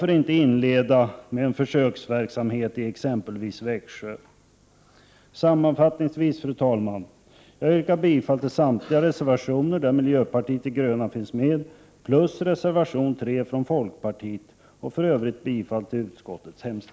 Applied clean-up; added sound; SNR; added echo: none; none; none; none.